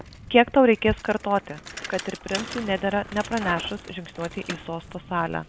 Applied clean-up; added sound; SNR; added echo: none; Bicycle; 14 dB; none.